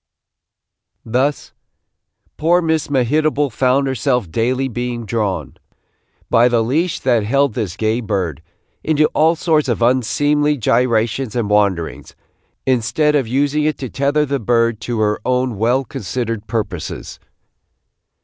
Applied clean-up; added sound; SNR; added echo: none; none; none; none.